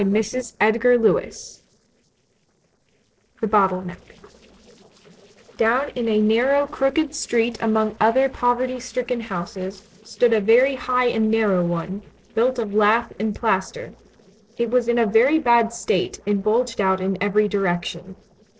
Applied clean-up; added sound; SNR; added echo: neural separator model SepFormer DNS4.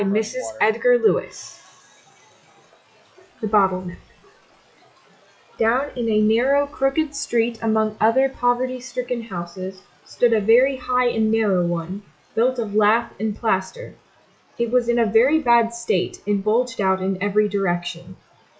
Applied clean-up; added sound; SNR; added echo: classical method log-MMSE.